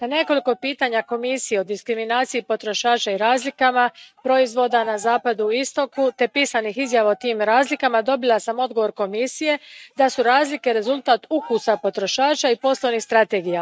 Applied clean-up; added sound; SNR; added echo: neural mask model RNNoise.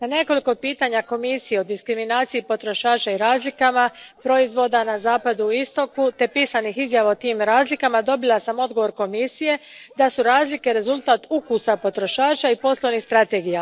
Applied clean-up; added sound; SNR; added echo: neural separator model SepFormer DNS4.